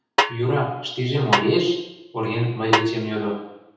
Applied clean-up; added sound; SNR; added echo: none; Snare drum; 3 dB; reverberation time 0.9 s.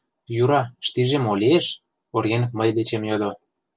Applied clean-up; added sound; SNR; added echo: none; none; none; none.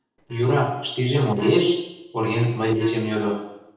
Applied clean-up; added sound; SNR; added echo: neural separator model SepFormer DNS4.